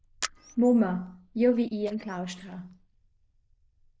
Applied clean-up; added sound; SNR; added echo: neural diffusion model UNIVERSE++.